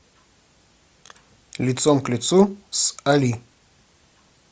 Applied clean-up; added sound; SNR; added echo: none; none; none; none.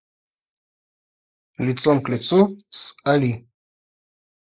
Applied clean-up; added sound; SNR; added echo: neural mask model Resemble Enhance denoiser.